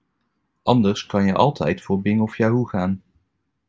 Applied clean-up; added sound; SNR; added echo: none; none; none; none.